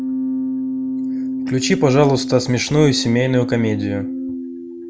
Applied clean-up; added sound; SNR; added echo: none; Keyboard (musical); 5 dB; none.